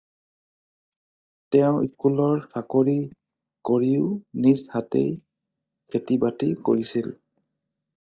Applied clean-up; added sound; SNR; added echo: neural mask model DeepFilterNet 3.